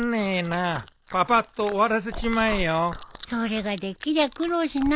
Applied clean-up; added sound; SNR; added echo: none; Chewing, mastication; 13 dB; none.